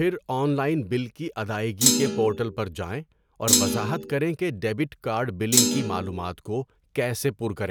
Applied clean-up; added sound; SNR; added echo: none; Thump, thud; -3 dB; none.